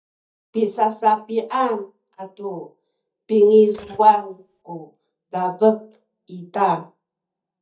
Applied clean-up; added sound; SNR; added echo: neural mask model DeepFilterNet 3.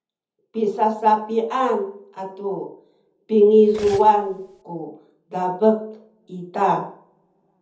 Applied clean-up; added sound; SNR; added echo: none; Cutlery, silverware; 18 dB; reverberation time 0.7 s.